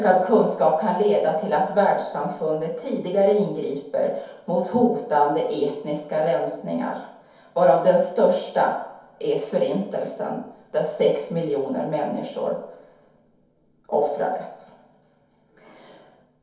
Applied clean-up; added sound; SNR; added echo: none; none; none; reverberation time 0.8 s.